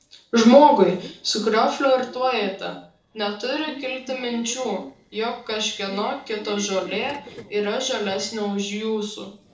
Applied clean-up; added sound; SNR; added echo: neural separator model SepFormer DNS4.